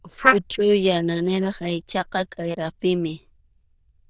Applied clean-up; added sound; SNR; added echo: neural diffusion model UNIVERSE++.